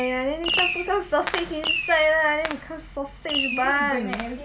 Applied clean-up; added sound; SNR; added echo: none; Fireworks; 5 dB; none.